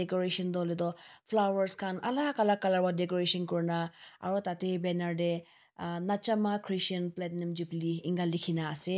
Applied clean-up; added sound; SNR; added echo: none; none; none; none.